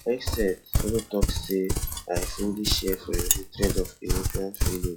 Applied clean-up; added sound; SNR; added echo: classical method log-MMSE.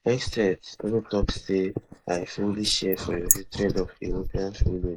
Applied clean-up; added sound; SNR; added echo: neural mask model Resemble Enhance denoiser.